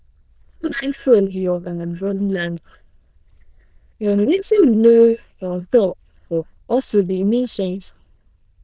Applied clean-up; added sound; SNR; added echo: neural diffusion model UNIVERSE++.